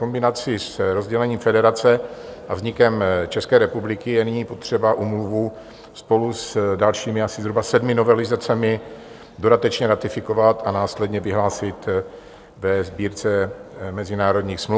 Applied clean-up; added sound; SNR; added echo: none; none; none; none.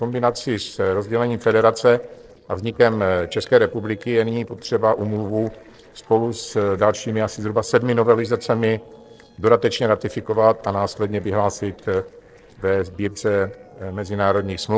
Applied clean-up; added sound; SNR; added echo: neural separator model SepFormer DNS4.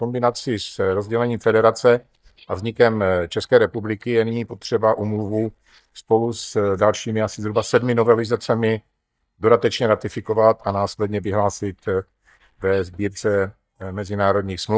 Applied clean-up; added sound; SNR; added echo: neural mask model DeepFilterNet 3.